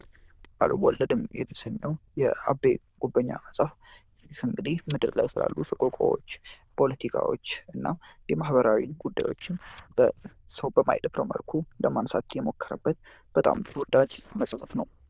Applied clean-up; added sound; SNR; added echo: neural diffusion model UNIVERSE++.